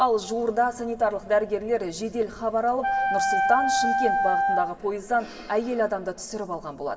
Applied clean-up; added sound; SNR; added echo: none; Wind instrument, woodwind instrument; -1 dB; reverberation time 1.7 s.